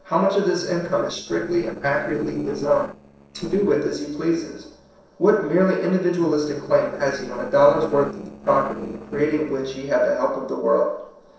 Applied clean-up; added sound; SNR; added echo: neural separator model SepFormer DNS4.